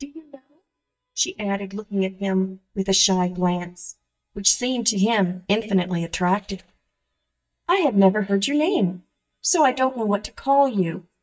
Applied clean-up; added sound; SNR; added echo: neural mask model DeepFilterNet 3.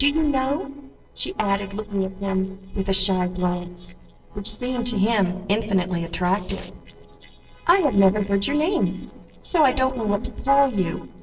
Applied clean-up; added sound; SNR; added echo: neural separator model SepFormer DNS4.